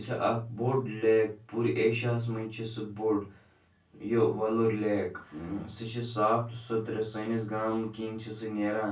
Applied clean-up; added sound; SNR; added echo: none; none; none; reverberation time 0.2 s.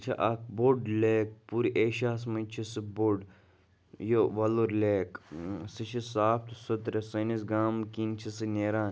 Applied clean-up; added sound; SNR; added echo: none; none; none; none.